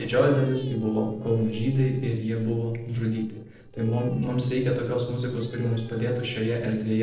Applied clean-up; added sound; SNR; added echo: neural separator model SepFormer DNS4.